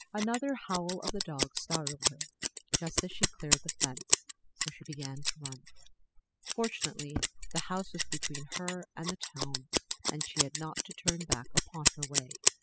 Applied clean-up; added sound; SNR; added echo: classical method spectral subtraction.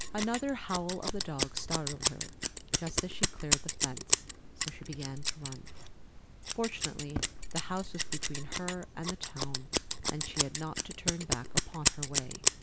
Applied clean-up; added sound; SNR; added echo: none; Scissors; -5 dB; none.